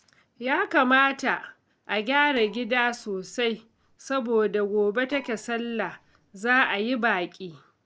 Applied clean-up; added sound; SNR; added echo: neural separator model SepFormer DNS4.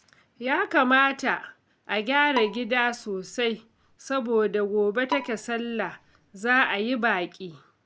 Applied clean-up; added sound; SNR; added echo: none; Bowed string instrument; 13 dB; none.